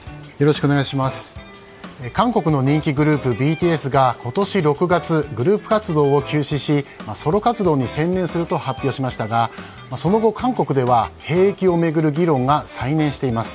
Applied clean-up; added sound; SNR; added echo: none; none; none; none.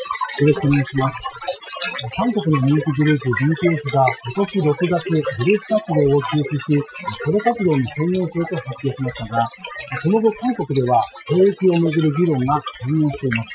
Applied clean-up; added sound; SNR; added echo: classical method Wiener filter.